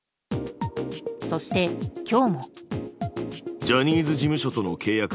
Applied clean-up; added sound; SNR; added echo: none; none; none; none.